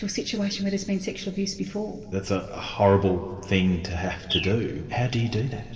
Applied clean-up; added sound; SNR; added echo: none; Bird; 10 dB; reverberation time 2.0 s.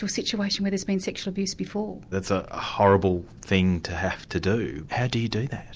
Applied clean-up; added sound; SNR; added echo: none; none; none; none.